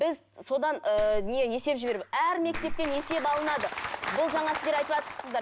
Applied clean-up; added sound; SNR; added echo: none; Clapping; 8 dB; none.